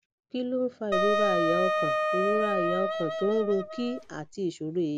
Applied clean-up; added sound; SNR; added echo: none; Wind instrument, woodwind instrument; -1 dB; none.